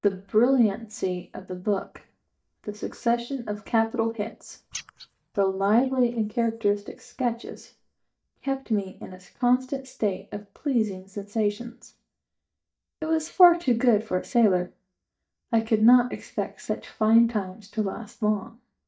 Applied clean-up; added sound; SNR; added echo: neural mask model DeepFilterNet 3.